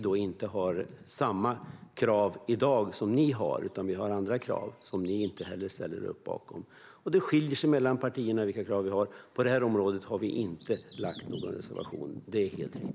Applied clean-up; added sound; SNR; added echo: none; Bird vocalization, bird call, bird song; 19 dB; none.